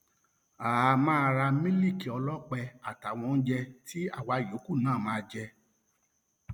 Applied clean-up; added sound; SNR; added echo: none; none; none; none.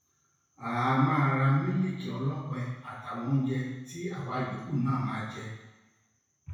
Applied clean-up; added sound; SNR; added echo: none; none; none; reverberation time 1.0 s.